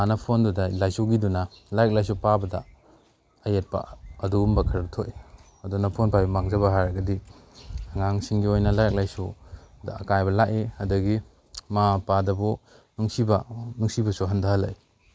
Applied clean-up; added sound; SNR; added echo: none; none; none; none.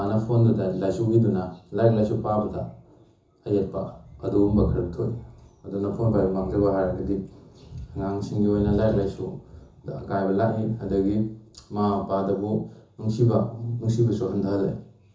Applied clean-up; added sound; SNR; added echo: none; none; none; reverberation time 0.6 s.